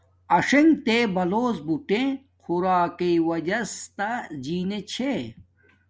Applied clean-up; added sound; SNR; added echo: none; none; none; none.